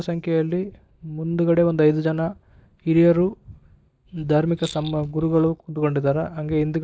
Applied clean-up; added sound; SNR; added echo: neural mask model DeepFilterNet 3.